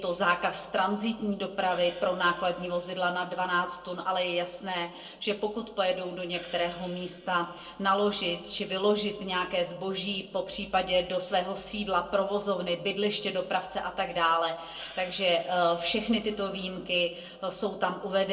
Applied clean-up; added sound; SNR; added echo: neural separator model SepFormer DNS4.